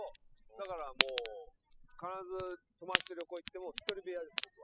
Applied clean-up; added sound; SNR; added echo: classical method spectral subtraction.